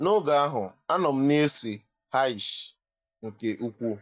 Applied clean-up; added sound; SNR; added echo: neural mask model DeepFilterNet 3.